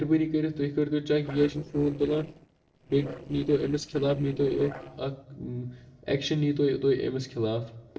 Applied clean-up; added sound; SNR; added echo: neural separator model SepFormer DNS4.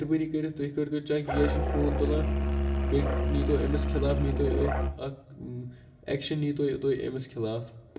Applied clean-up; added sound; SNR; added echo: none; Musical instrument; -3 dB; reverberation time 0.6 s.